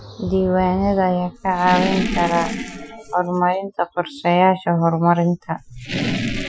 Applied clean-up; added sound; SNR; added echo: classical method Wiener filter.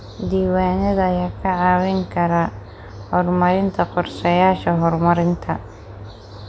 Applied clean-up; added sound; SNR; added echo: none; none; none; none.